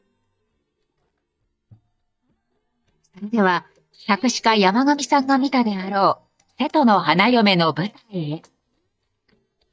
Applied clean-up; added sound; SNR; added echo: neural mask model DeepFilterNet 3.